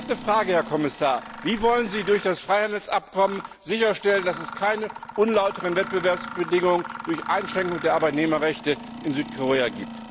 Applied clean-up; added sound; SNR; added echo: none; Mechanisms; 13 dB; none.